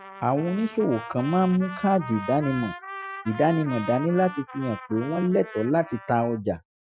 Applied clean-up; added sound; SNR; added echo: classical method Wiener filter.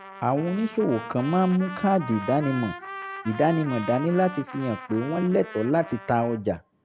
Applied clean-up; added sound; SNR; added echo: none; Trumpet; 14 dB; none.